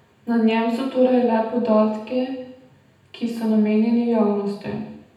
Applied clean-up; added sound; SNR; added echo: none; none; none; reverberation time 0.9 s.